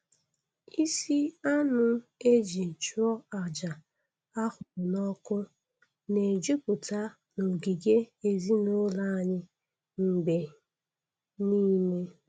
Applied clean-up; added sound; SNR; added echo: none; none; none; none.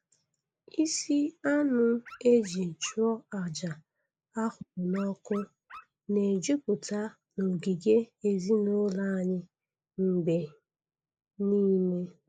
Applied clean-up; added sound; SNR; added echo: neural mask model Resemble Enhance denoiser.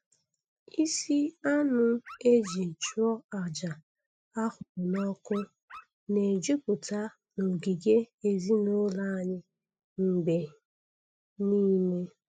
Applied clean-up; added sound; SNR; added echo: classical method spectral subtraction.